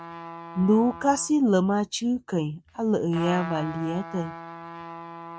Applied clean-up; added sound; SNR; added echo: none; Trumpet; 14 dB; none.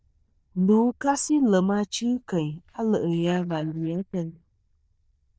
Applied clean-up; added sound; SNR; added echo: neural diffusion model UNIVERSE++.